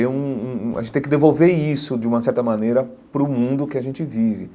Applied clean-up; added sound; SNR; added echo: none; none; none; none.